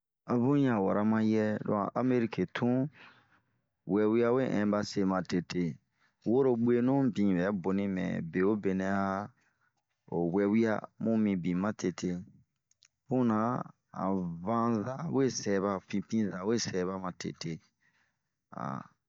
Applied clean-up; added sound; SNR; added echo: none; none; none; none.